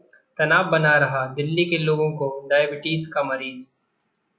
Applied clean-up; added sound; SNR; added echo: none; none; none; none.